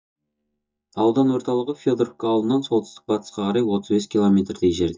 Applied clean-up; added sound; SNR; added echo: neural mask model DeepFilterNet 3.